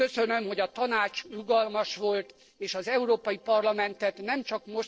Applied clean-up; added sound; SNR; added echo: neural separator model SepFormer DNS4.